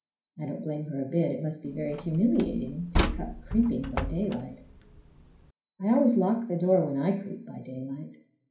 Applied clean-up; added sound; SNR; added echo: none; Slam; 5 dB; reverberation time 0.5 s.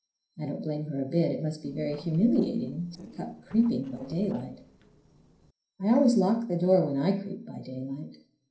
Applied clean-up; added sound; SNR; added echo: neural separator model SepFormer DNS4.